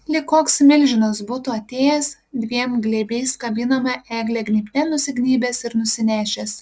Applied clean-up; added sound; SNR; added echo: neural separator model SepFormer DNS4.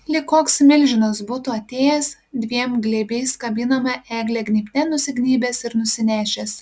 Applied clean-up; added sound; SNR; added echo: none; none; none; none.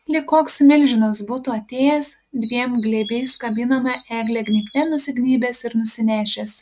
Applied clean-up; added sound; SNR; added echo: neural mask model RNNoise.